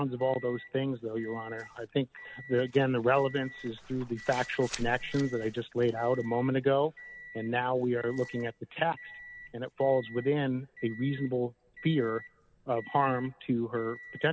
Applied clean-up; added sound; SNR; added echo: none; Microwave oven; 19 dB; none.